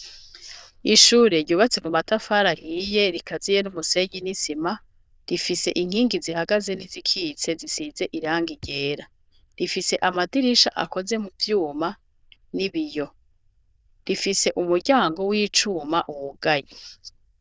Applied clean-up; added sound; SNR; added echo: neural diffusion model UNIVERSE++.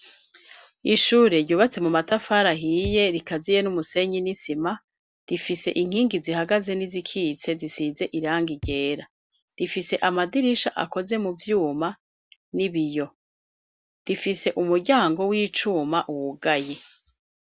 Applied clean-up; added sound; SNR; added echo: none; Bass drum; 12 dB; none.